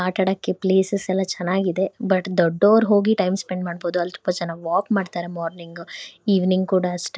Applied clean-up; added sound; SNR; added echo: none; none; none; none.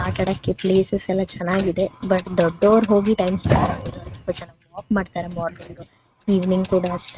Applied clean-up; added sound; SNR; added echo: neural mask model RNNoise.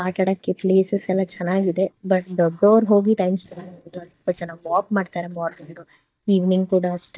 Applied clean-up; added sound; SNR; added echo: neural mask model DeepFilterNet 3.